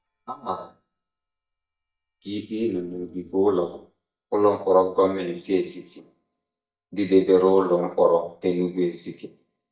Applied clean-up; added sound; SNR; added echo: neural mask model DeepFilterNet 3.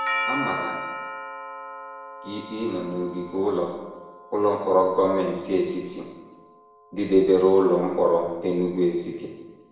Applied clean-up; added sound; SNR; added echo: none; Doorbell; 11 dB; reverberation time 1.1 s.